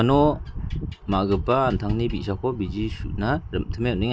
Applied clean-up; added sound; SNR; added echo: none; none; none; none.